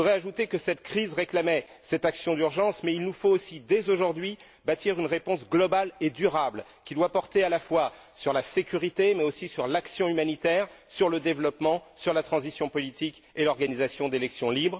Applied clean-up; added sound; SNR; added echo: none; none; none; none.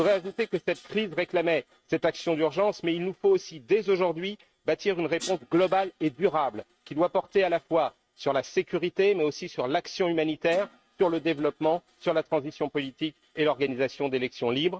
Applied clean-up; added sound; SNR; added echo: neural mask model RNNoise.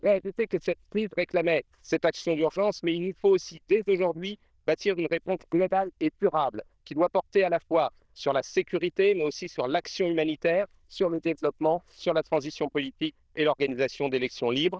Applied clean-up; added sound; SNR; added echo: neural diffusion model UNIVERSE++.